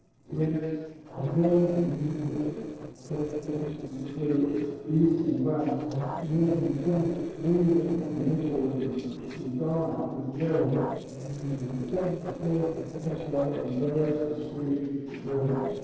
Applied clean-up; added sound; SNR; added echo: neural separator model SepFormer DNS4.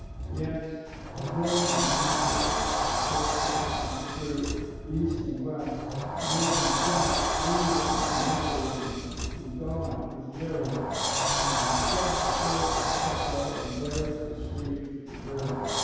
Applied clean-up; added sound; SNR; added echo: none; Sliding door; -4 dB; reverberation time 2.0 s.